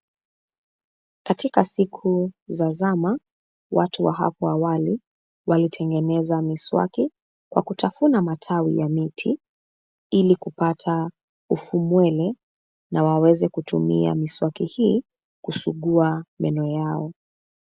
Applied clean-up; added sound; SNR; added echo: none; none; none; none.